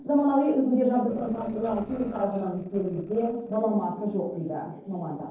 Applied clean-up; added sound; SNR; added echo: neural separator model SepFormer DNS4.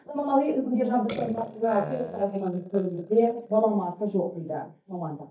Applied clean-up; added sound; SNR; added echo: neural mask model DeepFilterNet 3.